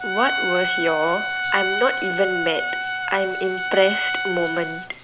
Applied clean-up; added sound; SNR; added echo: none; Trumpet; 2 dB; none.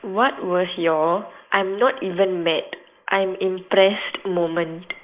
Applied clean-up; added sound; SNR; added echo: neural mask model Resemble Enhance denoiser.